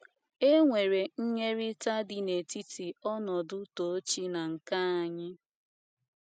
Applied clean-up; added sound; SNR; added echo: none; none; none; none.